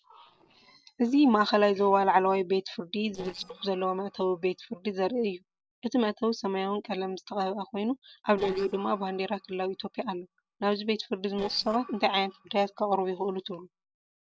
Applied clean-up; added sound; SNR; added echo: neural separator model SepFormer DNS4.